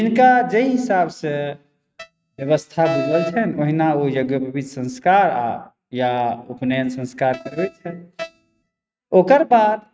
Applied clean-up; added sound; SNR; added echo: neural mask model RNNoise.